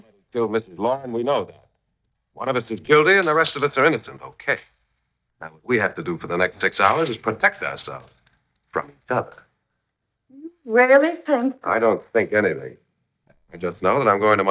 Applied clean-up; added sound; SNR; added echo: neural mask model DeepFilterNet 3.